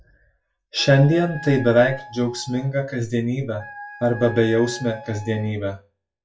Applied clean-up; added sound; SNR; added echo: classical method WPE with log-MMSE.